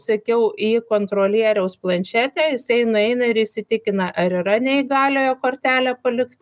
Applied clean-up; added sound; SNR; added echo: none; none; none; none.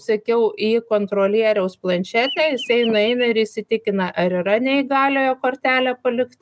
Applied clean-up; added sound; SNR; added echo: none; Chirp, tweet; 11 dB; none.